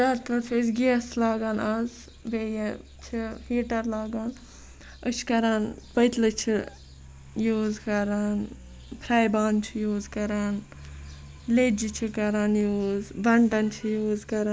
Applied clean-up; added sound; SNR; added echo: none; none; none; none.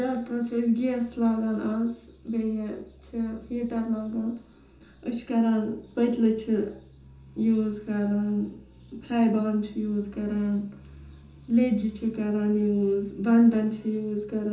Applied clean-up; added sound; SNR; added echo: none; none; none; reverberation time 0.6 s.